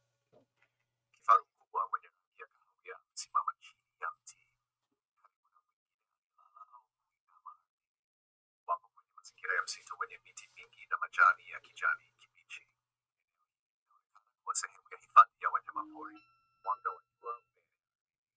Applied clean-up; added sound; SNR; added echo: neural mask model RNNoise.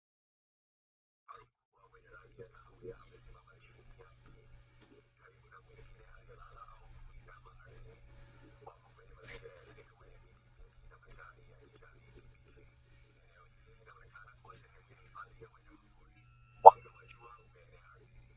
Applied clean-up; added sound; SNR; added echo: neural mask model DeepFilterNet 3.